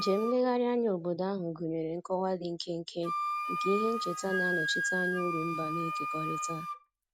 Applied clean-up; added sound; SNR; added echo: none; Wind instrument, woodwind instrument; 4 dB; none.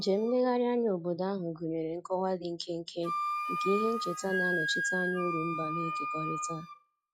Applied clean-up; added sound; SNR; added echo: classical method log-MMSE.